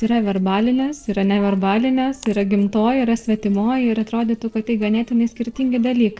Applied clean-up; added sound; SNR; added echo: neural separator model SepFormer DNS4.